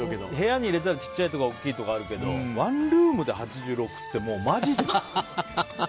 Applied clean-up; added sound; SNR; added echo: none; Wind instrument, woodwind instrument; 17 dB; none.